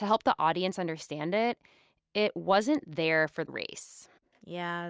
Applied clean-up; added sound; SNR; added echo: none; none; none; none.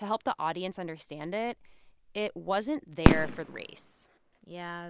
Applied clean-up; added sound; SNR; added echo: none; Fireworks; -3 dB; none.